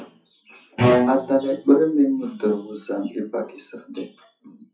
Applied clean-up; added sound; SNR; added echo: classical method WPE with log-MMSE.